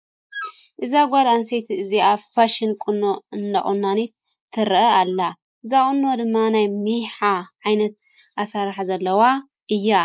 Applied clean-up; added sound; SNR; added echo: neural mask model Resemble Enhance denoiser.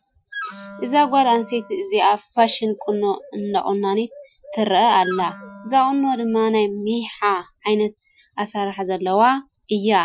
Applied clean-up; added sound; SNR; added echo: classical method Wiener filter.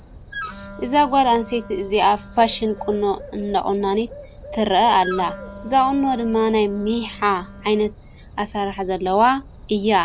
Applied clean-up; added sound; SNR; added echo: none; Wind instrument, woodwind instrument + Bird; 16 dB; none.